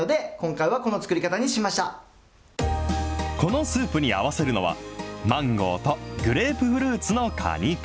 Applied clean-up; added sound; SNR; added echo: none; none; none; none.